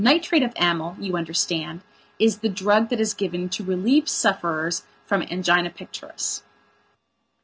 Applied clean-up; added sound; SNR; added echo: none; none; none; none.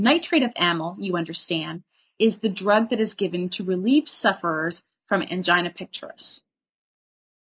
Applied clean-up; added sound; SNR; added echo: neural mask model Resemble Enhance denoiser.